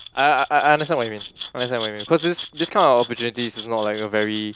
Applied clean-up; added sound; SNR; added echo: none; Glass; 11 dB; none.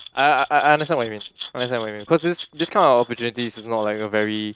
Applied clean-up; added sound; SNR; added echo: neural mask model RNNoise.